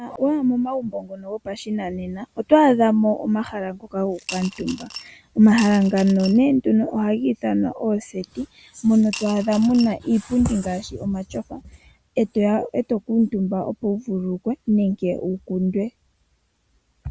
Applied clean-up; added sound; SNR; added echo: none; Coin (dropping) / Glass; 16 dB; none.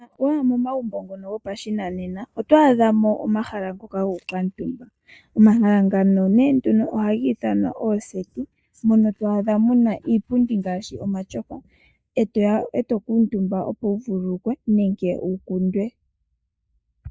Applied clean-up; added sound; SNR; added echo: neural mask model DeepFilterNet 3.